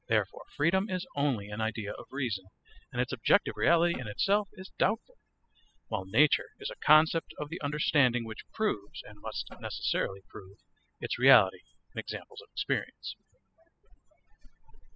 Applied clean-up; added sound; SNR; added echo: classical method spectral subtraction.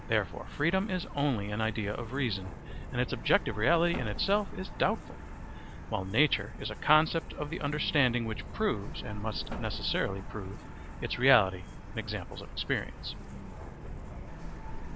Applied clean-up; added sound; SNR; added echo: none; Truck; 8 dB; none.